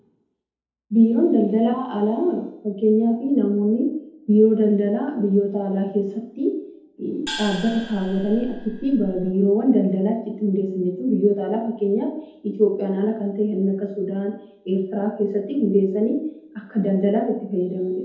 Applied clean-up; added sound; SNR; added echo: none; Gong; 12 dB; reverberation time 2.0 s.